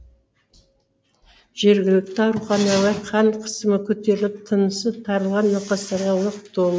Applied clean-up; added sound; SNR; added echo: none; none; none; none.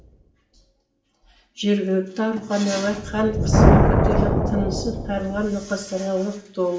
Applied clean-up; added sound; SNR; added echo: none; Thunder; -2 dB; reverberation time 0.7 s.